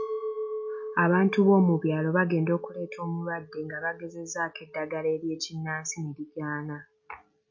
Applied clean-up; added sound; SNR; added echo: none; Chink, clink; 12 dB; none.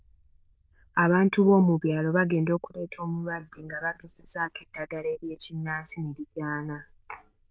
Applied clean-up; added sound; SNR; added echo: neural diffusion model UNIVERSE++.